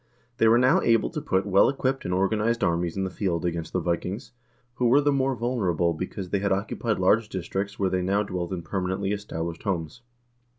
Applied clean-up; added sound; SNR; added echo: none; none; none; none.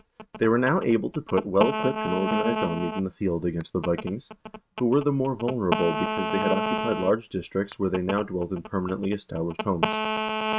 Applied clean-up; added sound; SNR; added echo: neural mask model RNNoise.